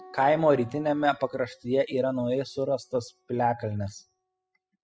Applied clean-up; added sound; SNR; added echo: classical method spectral subtraction.